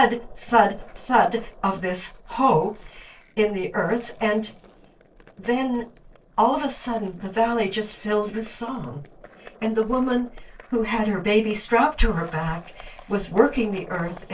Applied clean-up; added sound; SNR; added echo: neural separator model SepFormer DNS4.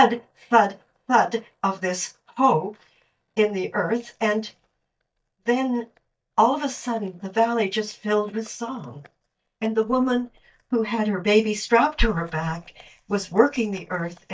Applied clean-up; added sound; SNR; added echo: neural mask model DeepFilterNet 3.